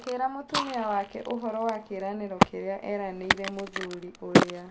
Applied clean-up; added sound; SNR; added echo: none; Fire + Crack; -3 dB; none.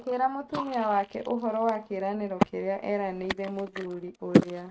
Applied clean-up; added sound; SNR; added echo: neural mask model RNNoise.